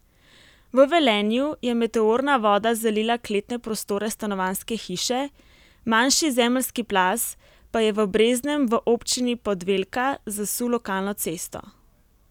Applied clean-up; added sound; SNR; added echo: none; none; none; none.